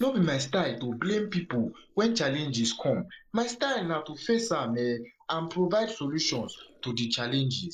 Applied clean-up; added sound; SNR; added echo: neural mask model Resemble Enhance denoiser.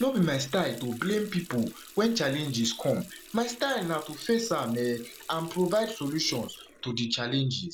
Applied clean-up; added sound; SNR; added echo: none; Water tap, faucet; 19 dB; none.